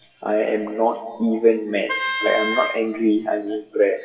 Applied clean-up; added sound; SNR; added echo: classical method WPE with log-MMSE.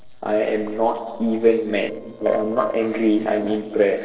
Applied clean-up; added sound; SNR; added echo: neural separator model SepFormer DNS4.